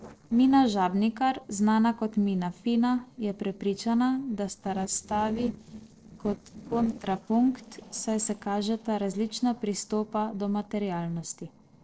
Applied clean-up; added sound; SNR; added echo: neural separator model SepFormer DNS4.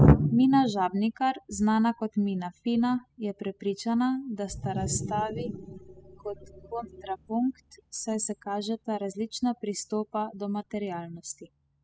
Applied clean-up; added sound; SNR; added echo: classical method spectral subtraction.